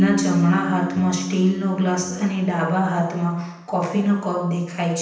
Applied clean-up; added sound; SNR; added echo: none; Keyboard (musical); 10 dB; reverberation time 0.9 s.